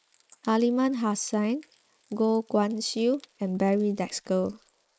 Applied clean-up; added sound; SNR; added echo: neural mask model Resemble Enhance denoiser.